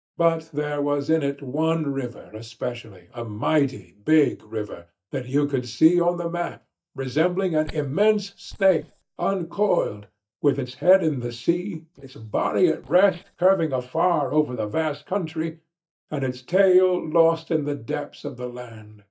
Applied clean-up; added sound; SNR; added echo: neural mask model DeepFilterNet 3.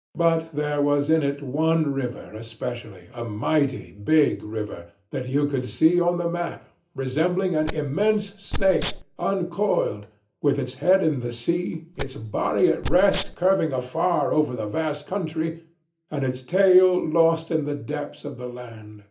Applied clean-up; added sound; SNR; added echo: none; Wild animals; 4 dB; reverberation time 0.3 s.